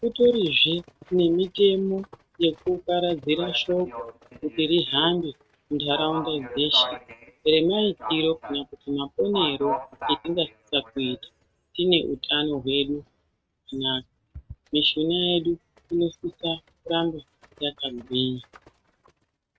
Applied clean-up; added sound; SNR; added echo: neural mask model RNNoise.